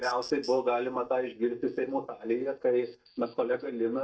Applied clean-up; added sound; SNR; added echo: neural mask model DeepFilterNet 3.